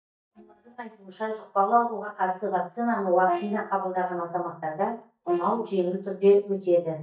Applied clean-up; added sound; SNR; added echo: neural mask model DeepFilterNet 3.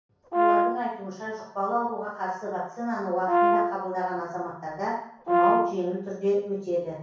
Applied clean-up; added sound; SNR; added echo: none; Brass instrument; -5 dB; reverberation time 0.6 s.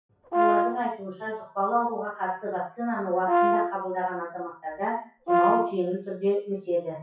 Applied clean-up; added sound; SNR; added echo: classical method WPE with log-MMSE.